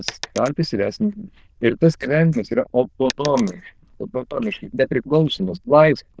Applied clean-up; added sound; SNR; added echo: neural diffusion model UNIVERSE++.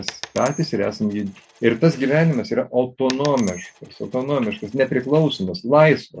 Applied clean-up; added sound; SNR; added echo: none; Coin (dropping); 20 dB; none.